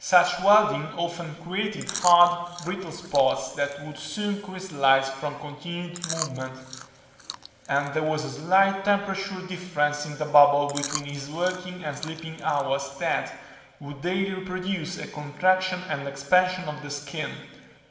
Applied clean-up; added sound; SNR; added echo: none; Chewing, mastication; 13 dB; reverberation time 1.2 s.